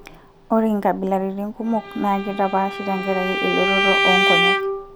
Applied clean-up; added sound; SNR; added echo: none; Bowed string instrument; 0 dB; none.